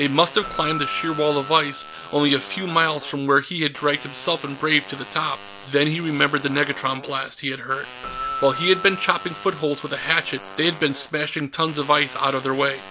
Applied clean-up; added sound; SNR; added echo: none; Keyboard (musical) + Fart; 13 dB; none.